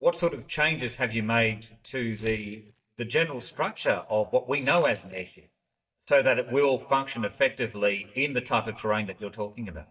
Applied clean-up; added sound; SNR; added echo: neural mask model DeepFilterNet 3.